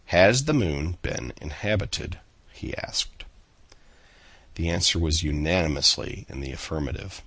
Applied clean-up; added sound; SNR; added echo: none; none; none; none.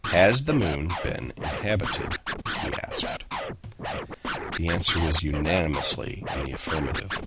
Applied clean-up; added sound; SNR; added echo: none; Scratching (performance technique); 6 dB; none.